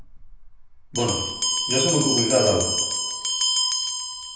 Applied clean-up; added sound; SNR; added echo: none; Bell; -2 dB; reverberation time 0.9 s.